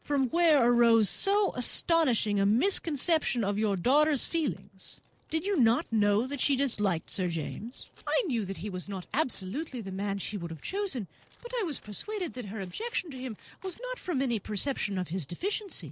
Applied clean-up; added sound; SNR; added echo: neural separator model SepFormer DNS4.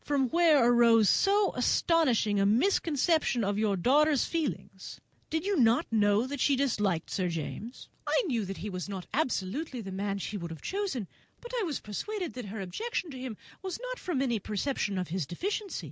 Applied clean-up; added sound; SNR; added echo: none; none; none; none.